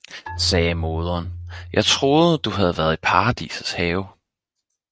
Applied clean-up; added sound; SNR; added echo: neural mask model RNNoise.